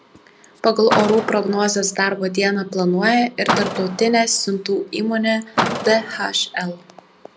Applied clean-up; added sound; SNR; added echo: none; Car; 6 dB; none.